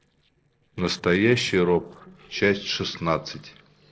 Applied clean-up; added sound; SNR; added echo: neural separator model SepFormer DNS4.